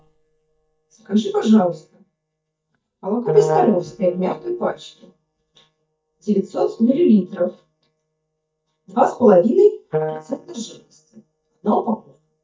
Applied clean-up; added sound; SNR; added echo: neural mask model DeepFilterNet 3.